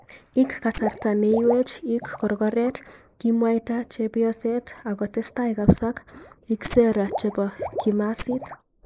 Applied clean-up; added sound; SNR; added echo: neural mask model Resemble Enhance denoiser.